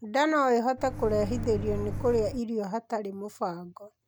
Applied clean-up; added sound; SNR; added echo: none; Microwave oven; 5 dB; none.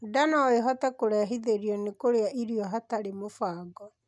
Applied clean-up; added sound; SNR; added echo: none; none; none; none.